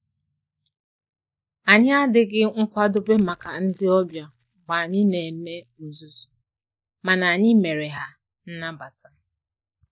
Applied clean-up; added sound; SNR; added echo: neural mask model DeepFilterNet 3.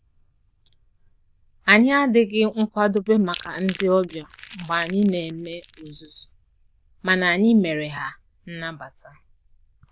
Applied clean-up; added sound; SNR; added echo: neural diffusion model UNIVERSE++.